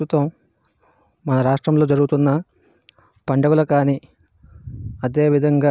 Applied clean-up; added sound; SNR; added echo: none; none; none; none.